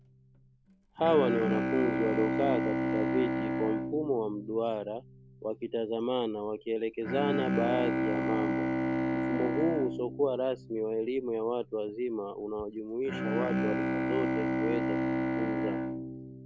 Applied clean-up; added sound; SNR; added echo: none; Bowed string instrument; 0 dB; none.